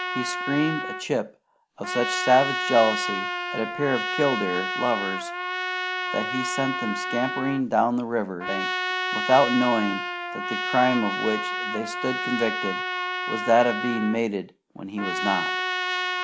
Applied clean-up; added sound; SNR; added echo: none; Trumpet; 3 dB; none.